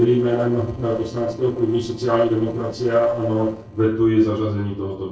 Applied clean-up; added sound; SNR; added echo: neural separator model SepFormer DNS4.